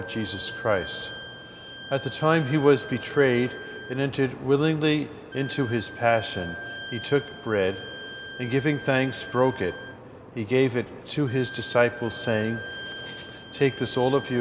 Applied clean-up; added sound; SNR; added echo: none; Wind instrument, woodwind instrument; 14 dB; none.